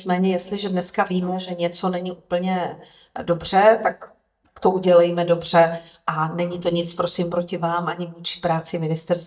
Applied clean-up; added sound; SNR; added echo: neural mask model DeepFilterNet 3.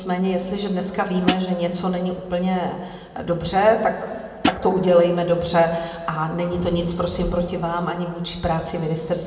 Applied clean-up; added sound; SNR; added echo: none; Hi-hat; 0 dB; reverberation time 1.5 s.